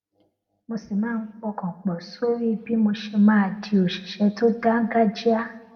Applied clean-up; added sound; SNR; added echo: none; none; none; reverberation time 0.9 s.